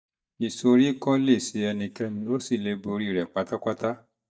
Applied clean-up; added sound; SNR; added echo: neural mask model DeepFilterNet 3.